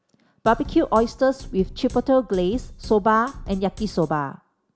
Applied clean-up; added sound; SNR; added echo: none; Drum kit; 15 dB; none.